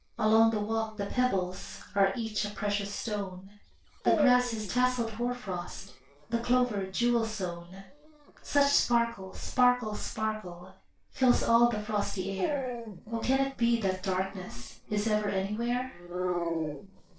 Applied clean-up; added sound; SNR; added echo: neural separator model SepFormer DNS4.